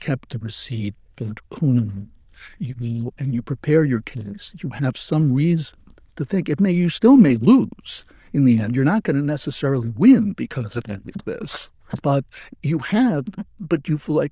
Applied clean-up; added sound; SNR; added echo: neural diffusion model UNIVERSE++.